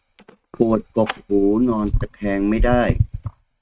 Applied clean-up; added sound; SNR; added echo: neural mask model RNNoise.